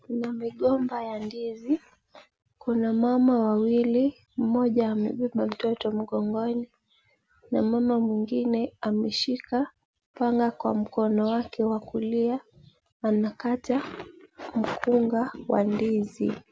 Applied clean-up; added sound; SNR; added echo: none; none; none; none.